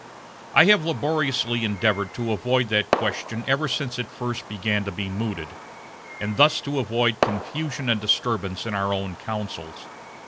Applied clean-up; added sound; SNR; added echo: none; Fireworks; 10 dB; none.